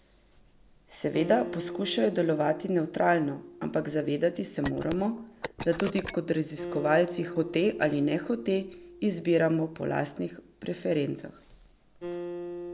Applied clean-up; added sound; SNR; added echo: none; Telephone + Acoustic guitar; 12 dB; none.